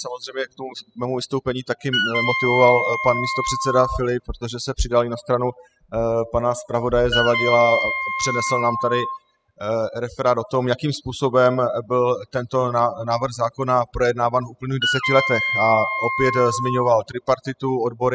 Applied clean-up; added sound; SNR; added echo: classical method spectral subtraction.